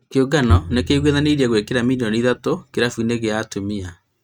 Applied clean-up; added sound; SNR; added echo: neural mask model RNNoise.